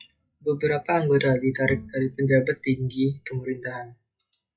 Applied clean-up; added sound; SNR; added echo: classical method WPE with log-MMSE.